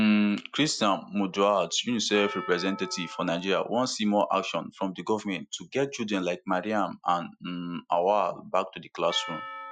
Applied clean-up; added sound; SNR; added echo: classical method Wiener filter.